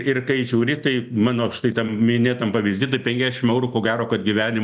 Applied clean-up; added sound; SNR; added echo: none; none; none; none.